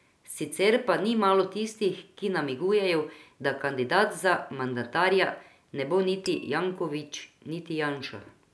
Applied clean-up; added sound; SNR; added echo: none; Glass; 19 dB; none.